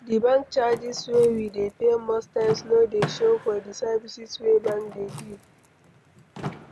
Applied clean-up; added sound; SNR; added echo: none; Door / Car; 14 dB; none.